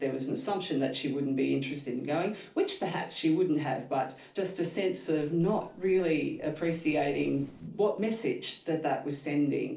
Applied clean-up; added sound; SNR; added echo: neural separator model SepFormer DNS4.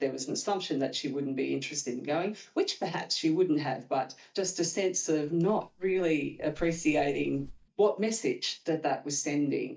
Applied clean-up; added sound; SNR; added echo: neural mask model DeepFilterNet 3.